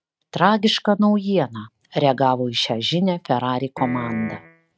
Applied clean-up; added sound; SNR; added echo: neural mask model RNNoise.